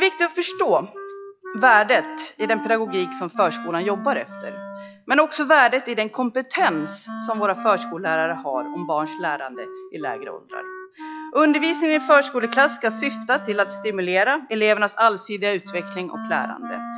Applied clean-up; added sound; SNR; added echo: classical method log-MMSE.